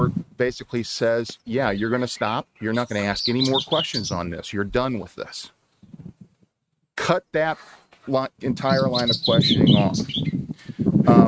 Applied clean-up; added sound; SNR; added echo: neural mask model RNNoise.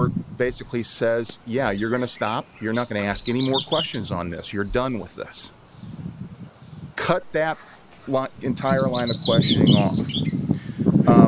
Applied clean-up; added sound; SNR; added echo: none; Bird vocalization, bird call, bird song; -2 dB; none.